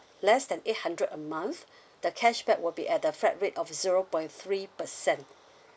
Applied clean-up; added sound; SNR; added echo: none; none; none; none.